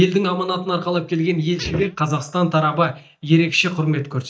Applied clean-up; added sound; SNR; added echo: neural mask model DeepFilterNet 3.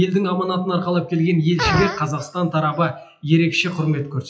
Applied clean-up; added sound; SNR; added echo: classical method WPE with log-MMSE.